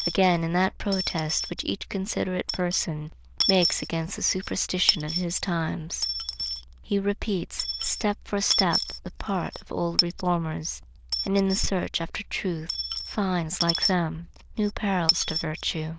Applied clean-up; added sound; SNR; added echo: neural diffusion model UNIVERSE++.